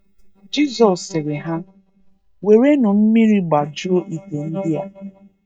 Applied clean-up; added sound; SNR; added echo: neural mask model DeepFilterNet 3.